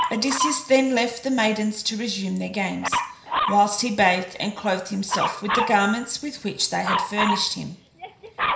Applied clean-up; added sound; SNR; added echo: none; Dog; 5 dB; reverberation time 0.5 s.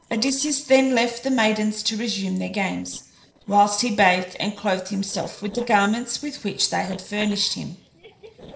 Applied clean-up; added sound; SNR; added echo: neural separator model SepFormer DNS4.